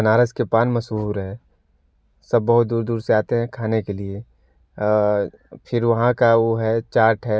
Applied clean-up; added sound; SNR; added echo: none; none; none; none.